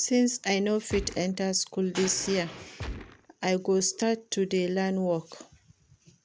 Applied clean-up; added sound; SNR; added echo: none; Gunshot, gunfire; 10 dB; none.